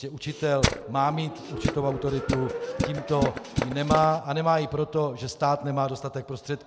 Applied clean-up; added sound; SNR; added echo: none; Tools; 3 dB; none.